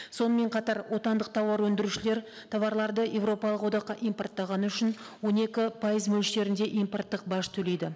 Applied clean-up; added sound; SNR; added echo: none; none; none; none.